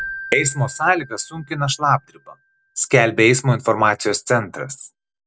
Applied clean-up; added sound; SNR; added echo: none; Keyboard (musical); 19 dB; none.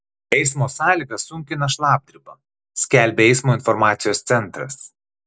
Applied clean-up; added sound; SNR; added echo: none; none; none; none.